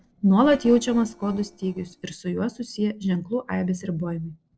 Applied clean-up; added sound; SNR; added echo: neural separator model SepFormer DNS4.